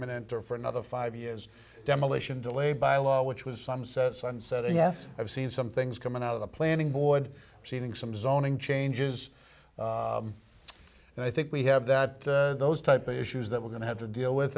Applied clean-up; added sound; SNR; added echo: none; none; none; none.